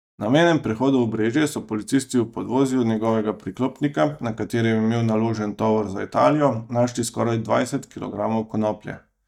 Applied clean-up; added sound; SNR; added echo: neural mask model DeepFilterNet 3.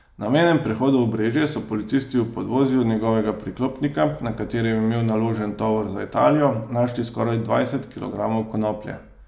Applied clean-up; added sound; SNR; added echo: none; none; none; none.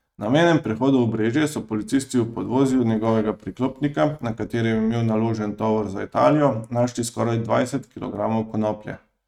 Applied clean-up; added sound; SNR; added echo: neural mask model RNNoise.